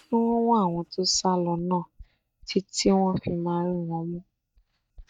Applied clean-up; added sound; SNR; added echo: neural mask model DeepFilterNet 3.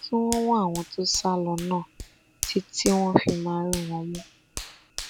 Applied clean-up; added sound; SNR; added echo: none; Hands; 12 dB; none.